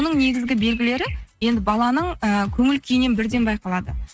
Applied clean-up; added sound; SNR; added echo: neural mask model RNNoise.